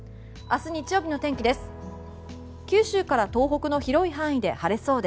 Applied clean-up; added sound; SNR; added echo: none; none; none; none.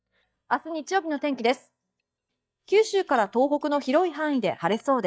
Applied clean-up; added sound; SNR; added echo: neural mask model DeepFilterNet 3.